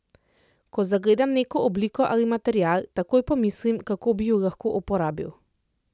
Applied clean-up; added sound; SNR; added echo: none; none; none; none.